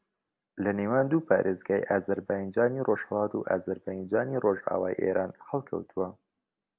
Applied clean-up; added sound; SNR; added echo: none; none; none; none.